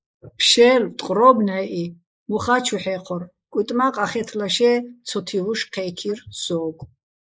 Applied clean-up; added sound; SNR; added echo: neural mask model Resemble Enhance denoiser.